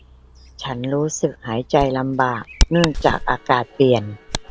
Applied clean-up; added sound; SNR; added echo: none; Bird vocalization, bird call, bird song; 7 dB; none.